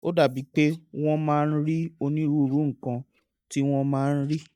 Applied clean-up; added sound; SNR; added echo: neural mask model DeepFilterNet 3.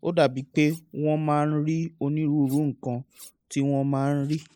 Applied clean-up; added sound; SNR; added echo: neural mask model Resemble Enhance denoiser.